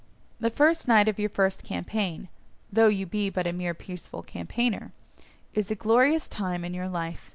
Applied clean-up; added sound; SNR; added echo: none; none; none; none.